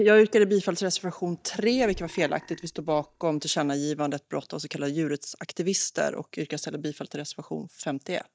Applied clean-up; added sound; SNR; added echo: neural mask model DeepFilterNet 3.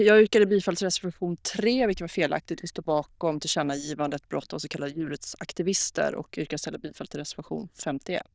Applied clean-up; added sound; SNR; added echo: neural diffusion model UNIVERSE++.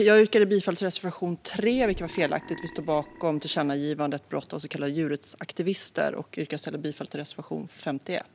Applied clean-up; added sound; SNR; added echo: none; Burping, eructation; 16 dB; none.